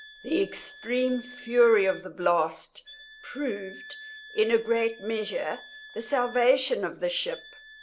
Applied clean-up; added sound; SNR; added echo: none; Wind instrument, woodwind instrument; 20 dB; none.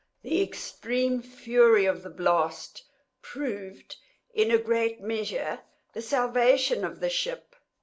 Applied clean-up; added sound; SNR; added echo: none; none; none; none.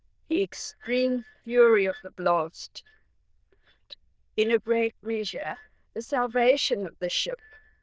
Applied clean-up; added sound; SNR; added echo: neural diffusion model UNIVERSE++.